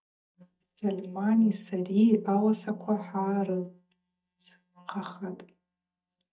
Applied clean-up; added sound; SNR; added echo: neural mask model DeepFilterNet 3.